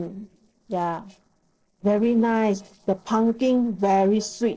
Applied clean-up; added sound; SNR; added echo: neural separator model SepFormer DNS4.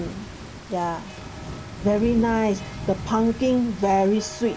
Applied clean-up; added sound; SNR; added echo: none; Rain; 12 dB; none.